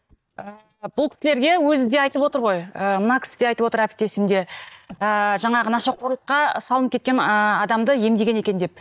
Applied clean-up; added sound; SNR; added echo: neural mask model DeepFilterNet 3.